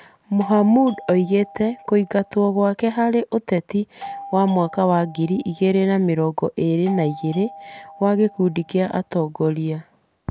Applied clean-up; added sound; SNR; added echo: none; Doorbell; 18 dB; none.